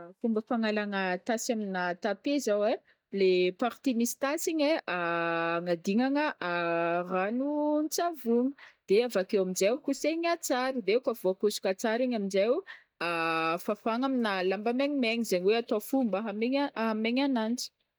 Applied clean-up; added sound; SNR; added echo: neural mask model DeepFilterNet 3.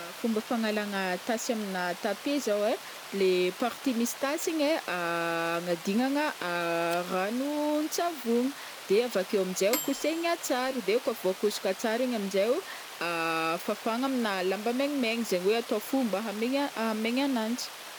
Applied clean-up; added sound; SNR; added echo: none; Water + Microwave oven / Bell; 13 dB; none.